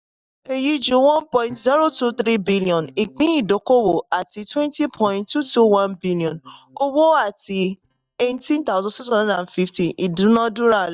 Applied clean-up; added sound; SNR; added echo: neural mask model DeepFilterNet 3.